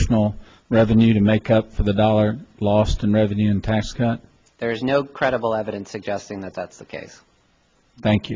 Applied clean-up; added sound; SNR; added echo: none; none; none; none.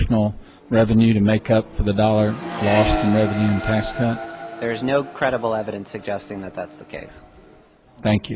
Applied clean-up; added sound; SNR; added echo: none; Accelerating, revving, vroom; 11 dB; none.